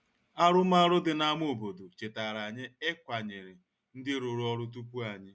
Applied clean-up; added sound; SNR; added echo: none; none; none; none.